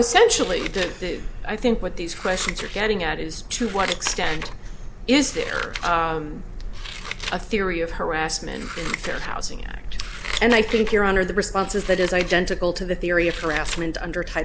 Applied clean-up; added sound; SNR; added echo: none; Scissors; 13 dB; none.